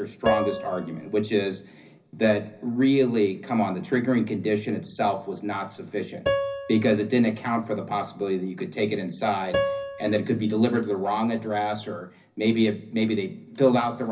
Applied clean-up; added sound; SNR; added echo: none; Piano; 9 dB; reverberation time 0.4 s.